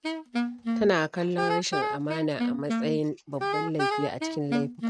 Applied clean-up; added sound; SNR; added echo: neural mask model RNNoise.